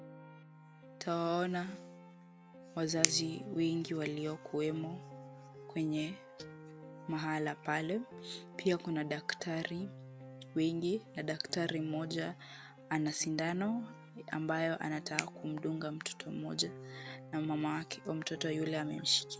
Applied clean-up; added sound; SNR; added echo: none; Piano; 15 dB; none.